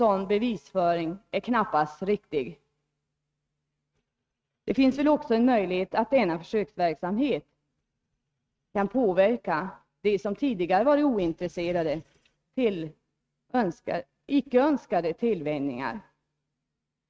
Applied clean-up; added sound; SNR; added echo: neural mask model RNNoise.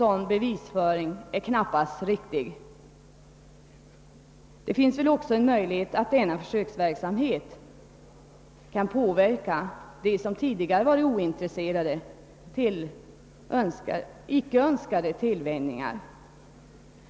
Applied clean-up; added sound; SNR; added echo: none; none; none; none.